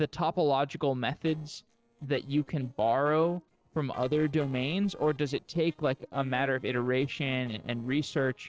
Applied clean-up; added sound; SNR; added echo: neural separator model SepFormer DNS4.